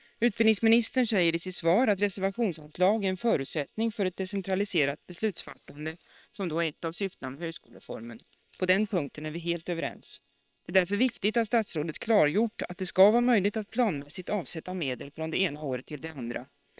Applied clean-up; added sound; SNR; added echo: neural separator model SepFormer WHAM!.